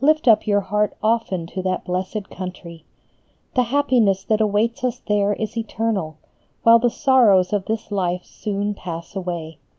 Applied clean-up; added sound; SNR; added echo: none; none; none; none.